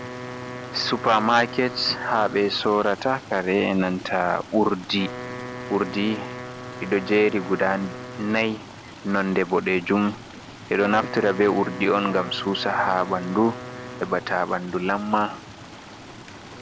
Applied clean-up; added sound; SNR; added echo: none; Stream + Wind instrument, woodwind instrument; 12 dB; none.